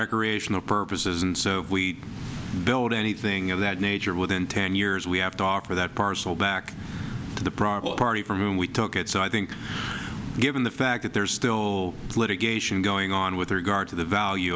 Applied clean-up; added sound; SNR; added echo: none; none; none; none.